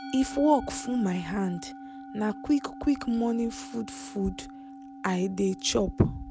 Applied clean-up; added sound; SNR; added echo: none; Musical instrument; 14 dB; none.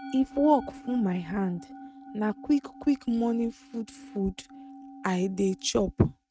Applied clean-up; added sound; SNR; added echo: neural mask model RNNoise.